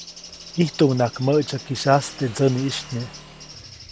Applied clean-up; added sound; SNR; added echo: none; Motorcycle / Engine + Bird; 17 dB; none.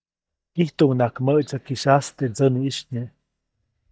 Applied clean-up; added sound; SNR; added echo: neural mask model DeepFilterNet 3.